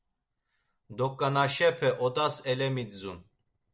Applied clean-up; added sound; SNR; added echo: neural separator model SepFormer DNS4.